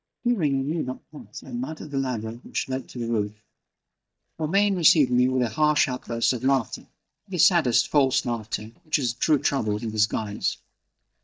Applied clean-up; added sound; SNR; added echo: neural mask model DeepFilterNet 3.